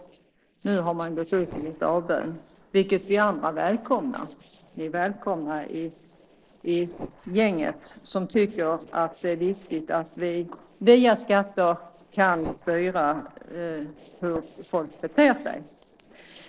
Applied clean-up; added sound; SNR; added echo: neural separator model SepFormer DNS4.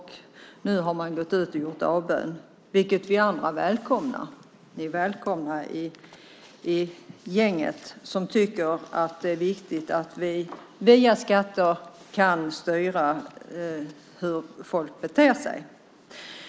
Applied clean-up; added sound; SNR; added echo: none; none; none; none.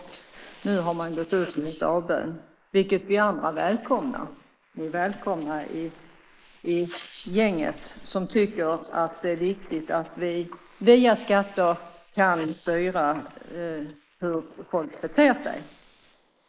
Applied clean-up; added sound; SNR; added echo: neural mask model Resemble Enhance denoiser.